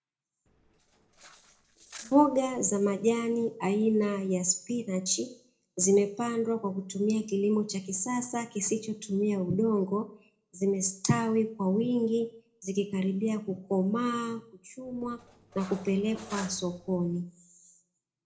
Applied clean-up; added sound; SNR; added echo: neural separator model SepFormer DNS4.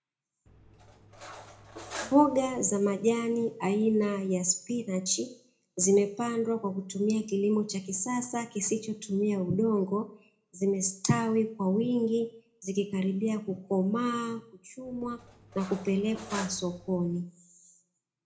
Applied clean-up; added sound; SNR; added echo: none; Cutlery, silverware; 15 dB; reverberation time 0.3 s.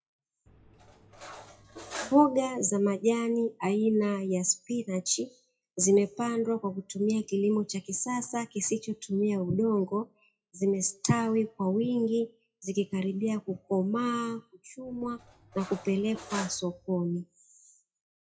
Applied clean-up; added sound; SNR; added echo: classical method WPE with log-MMSE.